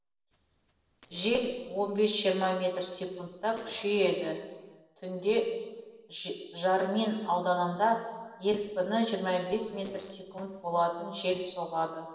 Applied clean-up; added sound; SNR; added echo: neural separator model SepFormer DNS4.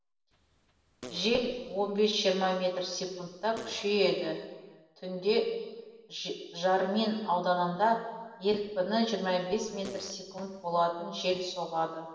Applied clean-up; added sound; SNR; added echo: none; Fart; 20 dB; reverberation time 1.4 s.